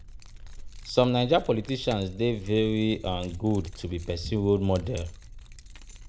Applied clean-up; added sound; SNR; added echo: none; Keys jangling; 15 dB; none.